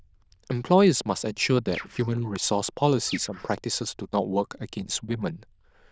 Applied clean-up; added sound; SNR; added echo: neural diffusion model UNIVERSE++.